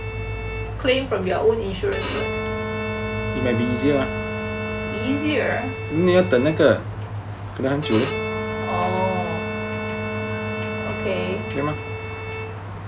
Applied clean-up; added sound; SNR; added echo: none; Bowed string instrument + Wind instrument, woodwind instrument; 6 dB; none.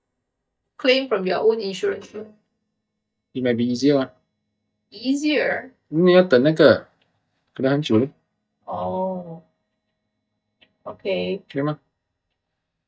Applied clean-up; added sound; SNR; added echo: neural mask model DeepFilterNet 3.